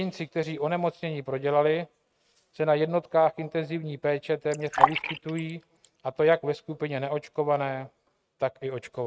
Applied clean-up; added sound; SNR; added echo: neural mask model RNNoise.